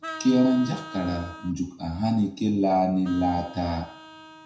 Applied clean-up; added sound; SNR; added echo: none; Vehicle horn, car horn, honking; 17 dB; reverberation time 0.4 s.